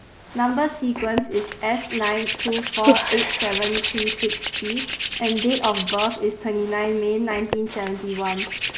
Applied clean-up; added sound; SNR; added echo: none; Hands; 1 dB; none.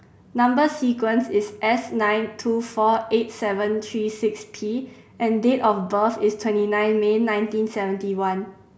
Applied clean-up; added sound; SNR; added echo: none; none; none; none.